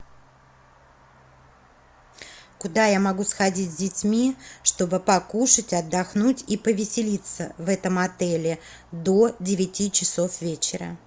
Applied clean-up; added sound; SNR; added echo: none; none; none; none.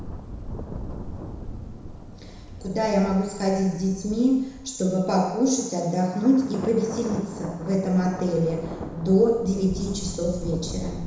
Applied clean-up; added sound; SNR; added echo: none; Thunder; 11 dB; reverberation time 1.0 s.